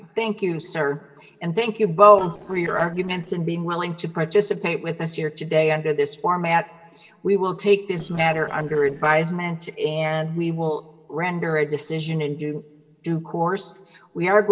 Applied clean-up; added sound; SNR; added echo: neural separator model SepFormer DNS4.